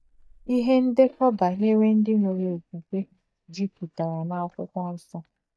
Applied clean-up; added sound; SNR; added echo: neural mask model DeepFilterNet 3.